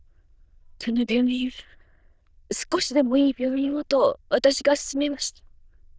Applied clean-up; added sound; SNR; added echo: neural diffusion model UNIVERSE++.